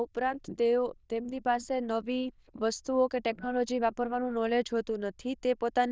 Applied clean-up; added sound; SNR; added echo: neural diffusion model UNIVERSE++.